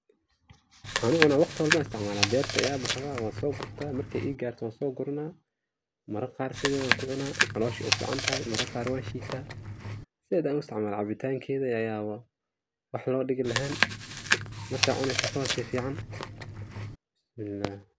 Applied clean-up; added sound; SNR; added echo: none; Chewing, mastication; 0 dB; none.